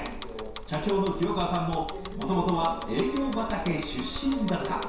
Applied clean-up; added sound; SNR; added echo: none; Bicycle; 10 dB; reverberation time 0.7 s.